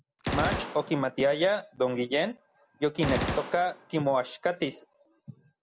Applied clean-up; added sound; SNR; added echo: none; Gunshot, gunfire; 7 dB; none.